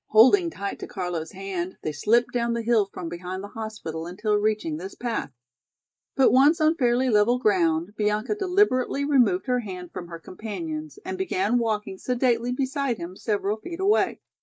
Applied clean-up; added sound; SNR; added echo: neural mask model Resemble Enhance denoiser.